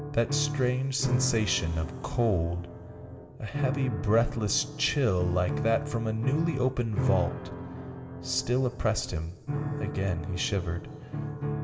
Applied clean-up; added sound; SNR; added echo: none; Piano; 5 dB; reverberation time 1.1 s.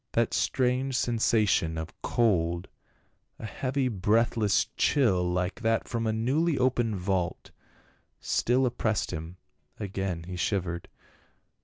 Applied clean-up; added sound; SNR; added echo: none; none; none; none.